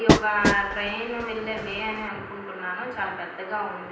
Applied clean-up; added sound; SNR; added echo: none; Train; -3 dB; reverberation time 0.9 s.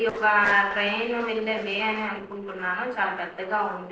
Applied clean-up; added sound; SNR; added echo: neural separator model SepFormer DNS4.